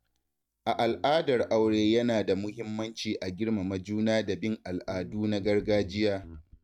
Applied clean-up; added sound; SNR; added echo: neural mask model DeepFilterNet 3.